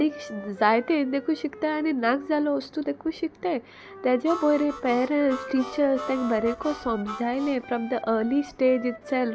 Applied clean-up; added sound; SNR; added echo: none; Harmonica + Wind instrument, woodwind instrument; 14 dB; none.